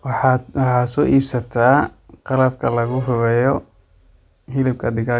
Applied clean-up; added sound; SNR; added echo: none; none; none; none.